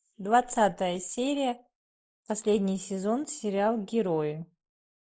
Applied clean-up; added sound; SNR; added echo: neural mask model Resemble Enhance denoiser.